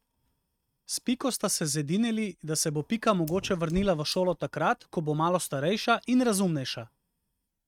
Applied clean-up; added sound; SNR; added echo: neural mask model RNNoise.